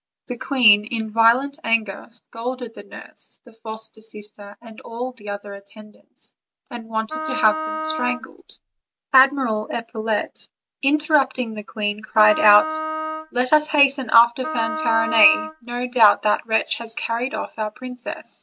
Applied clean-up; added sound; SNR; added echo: none; Wind instrument, woodwind instrument; 7 dB; none.